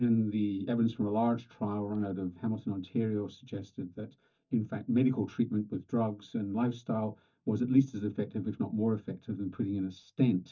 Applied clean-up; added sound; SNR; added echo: neural mask model DeepFilterNet 3.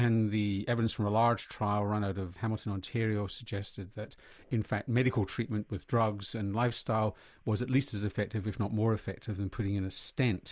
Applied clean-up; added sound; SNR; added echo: none; none; none; none.